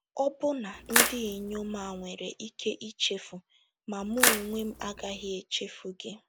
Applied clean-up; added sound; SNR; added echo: none; Splash, splatter; -4 dB; none.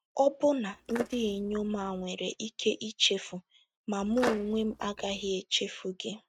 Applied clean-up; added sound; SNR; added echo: neural mask model RNNoise.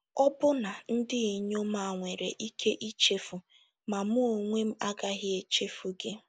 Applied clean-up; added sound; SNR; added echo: none; none; none; none.